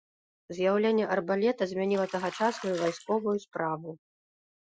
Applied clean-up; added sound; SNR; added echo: classical method Wiener filter.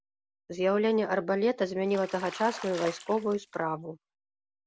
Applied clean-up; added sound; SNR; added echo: none; Bathtub (filling or washing); 15 dB; none.